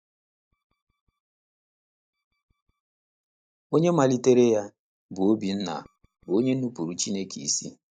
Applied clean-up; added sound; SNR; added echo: neural mask model DeepFilterNet 3.